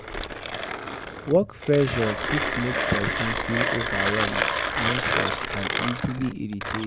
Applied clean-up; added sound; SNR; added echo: none; Mechanisms; -1 dB; none.